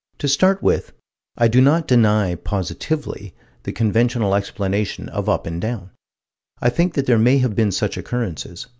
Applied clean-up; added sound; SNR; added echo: none; none; none; none.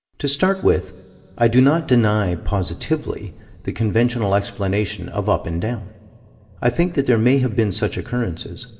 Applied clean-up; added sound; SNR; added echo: none; none; none; reverberation time 2.8 s.